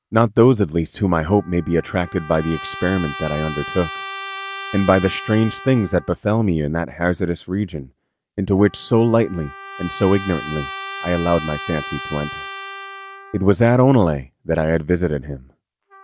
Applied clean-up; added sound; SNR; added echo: none; Trumpet; 14 dB; none.